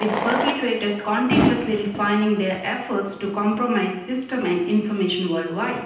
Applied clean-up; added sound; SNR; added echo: none; Fireworks; 6 dB; reverberation time 0.9 s.